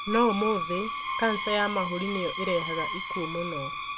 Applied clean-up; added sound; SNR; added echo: none; Screech; 3 dB; none.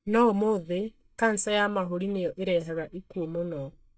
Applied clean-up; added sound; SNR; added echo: neural mask model DeepFilterNet 3.